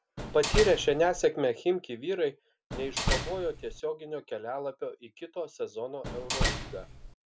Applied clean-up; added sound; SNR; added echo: none; Slam; 1 dB; none.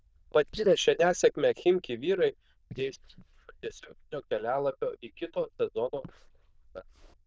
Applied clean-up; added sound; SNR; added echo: neural diffusion model UNIVERSE++.